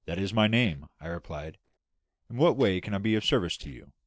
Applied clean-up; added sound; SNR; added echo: neural separator model SepFormer DNS4.